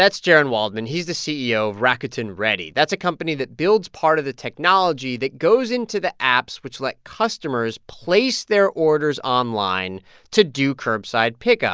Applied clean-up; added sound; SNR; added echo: none; none; none; none.